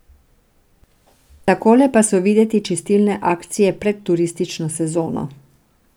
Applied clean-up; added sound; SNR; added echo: none; none; none; none.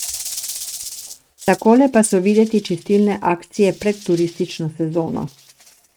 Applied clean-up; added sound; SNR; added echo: neural mask model RNNoise.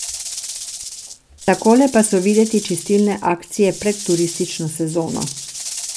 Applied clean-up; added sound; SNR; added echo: none; Rattle / Rattle (instrument); 11 dB; none.